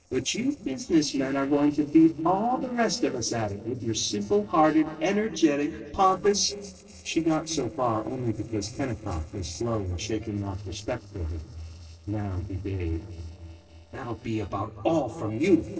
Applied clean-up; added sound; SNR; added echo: neural separator model SepFormer DNS4.